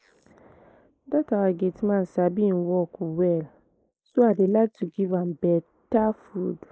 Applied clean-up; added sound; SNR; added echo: neural mask model Resemble Enhance denoiser.